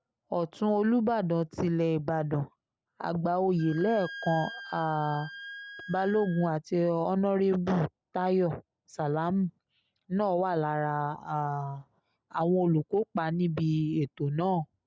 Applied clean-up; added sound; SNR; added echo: none; Wind instrument, woodwind instrument; 14 dB; none.